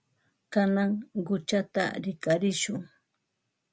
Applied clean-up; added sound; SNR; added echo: none; none; none; none.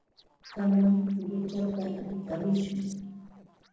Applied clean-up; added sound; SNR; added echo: neural separator model SepFormer DNS4.